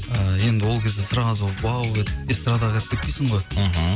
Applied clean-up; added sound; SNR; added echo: none; none; none; none.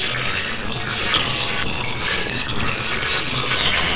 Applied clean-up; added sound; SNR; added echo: neural separator model SepFormer WHAMR!.